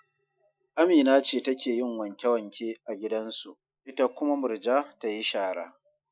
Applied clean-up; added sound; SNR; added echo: classical method Wiener filter.